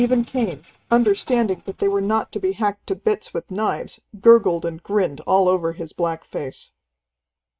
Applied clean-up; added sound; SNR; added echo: neural mask model RNNoise.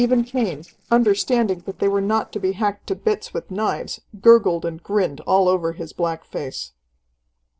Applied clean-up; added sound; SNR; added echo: neural separator model SepFormer DNS4.